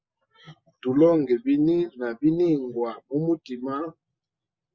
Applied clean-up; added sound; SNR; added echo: none; none; none; none.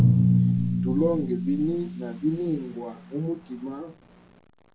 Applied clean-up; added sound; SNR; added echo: none; Drum; -4 dB; reverberation time 0.3 s.